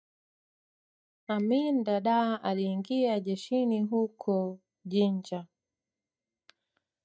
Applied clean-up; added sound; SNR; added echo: neural mask model DeepFilterNet 3.